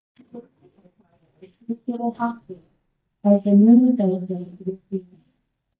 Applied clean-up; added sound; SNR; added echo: neural mask model DeepFilterNet 3.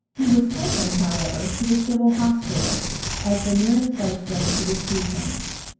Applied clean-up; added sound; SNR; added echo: none; Tearing; 5 dB; reverberation time 0.9 s.